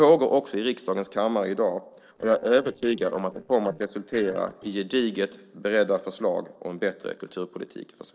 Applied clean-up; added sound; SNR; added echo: neural separator model SepFormer DNS4.